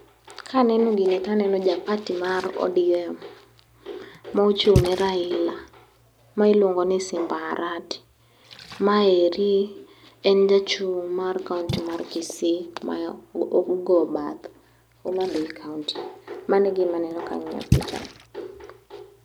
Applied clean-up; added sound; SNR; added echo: none; Splash, splatter; 12 dB; none.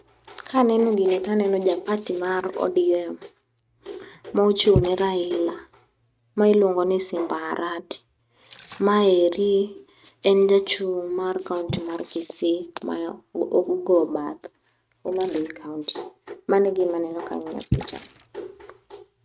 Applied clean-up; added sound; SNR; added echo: neural mask model RNNoise.